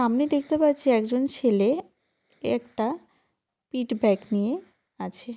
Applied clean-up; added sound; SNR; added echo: none; none; none; none.